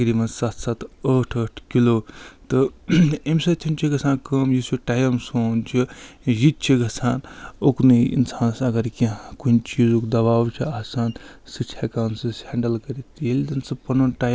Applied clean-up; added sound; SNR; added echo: none; none; none; none.